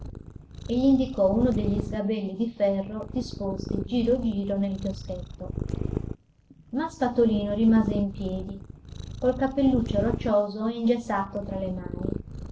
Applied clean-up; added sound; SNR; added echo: none; Purr; 8 dB; none.